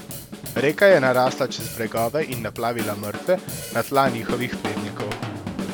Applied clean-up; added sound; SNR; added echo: none; Drum / Drum kit; 8 dB; none.